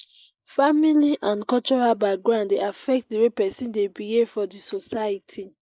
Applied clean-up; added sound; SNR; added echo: neural mask model Resemble Enhance denoiser.